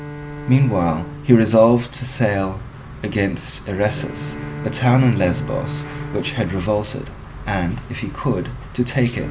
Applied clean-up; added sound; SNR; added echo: none; Bowed string instrument; 15 dB; none.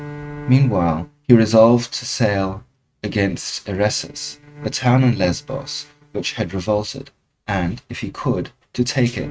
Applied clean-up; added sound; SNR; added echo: neural mask model RNNoise.